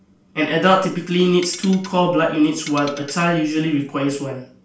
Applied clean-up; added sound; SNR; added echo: none; Tools; 18 dB; reverberation time 0.4 s.